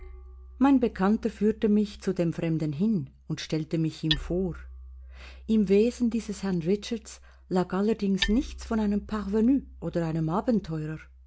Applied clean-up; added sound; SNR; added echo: none; Hammer; 14 dB; none.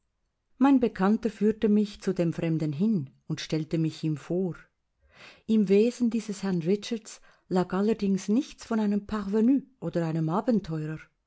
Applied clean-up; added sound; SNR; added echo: none; none; none; none.